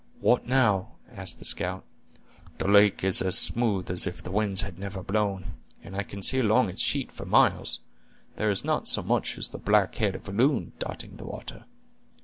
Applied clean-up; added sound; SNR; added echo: none; none; none; none.